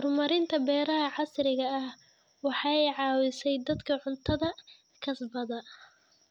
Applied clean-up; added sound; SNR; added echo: none; none; none; none.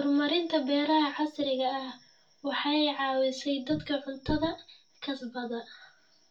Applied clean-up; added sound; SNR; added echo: none; none; none; reverberation time 0.2 s.